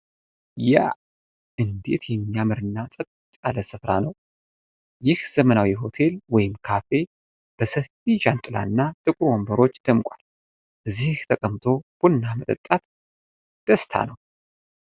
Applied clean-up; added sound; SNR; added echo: none; none; none; none.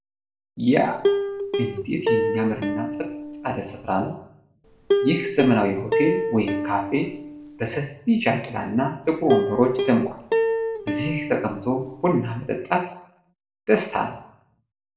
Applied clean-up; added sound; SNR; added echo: none; Plucked string instrument; 2 dB; reverberation time 0.6 s.